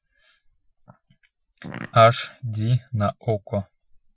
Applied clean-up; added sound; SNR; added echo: classical method Wiener filter.